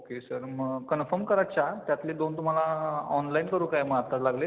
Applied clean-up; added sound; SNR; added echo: none; none; none; none.